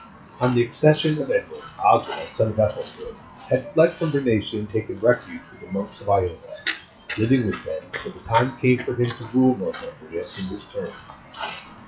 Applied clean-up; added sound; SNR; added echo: classical method WPE with log-MMSE.